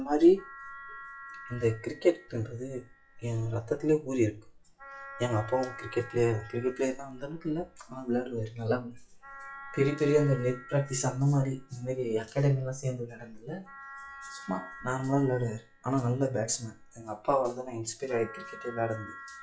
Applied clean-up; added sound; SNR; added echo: classical method log-MMSE.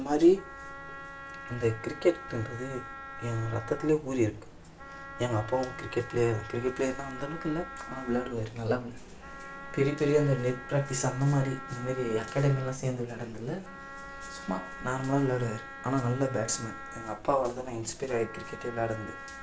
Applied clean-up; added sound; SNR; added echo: none; Wind instrument, woodwind instrument; 14 dB; none.